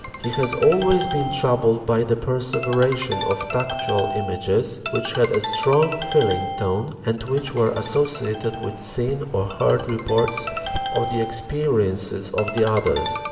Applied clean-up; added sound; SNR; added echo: none; Ringtone; 8 dB; reverberation time 2.7 s.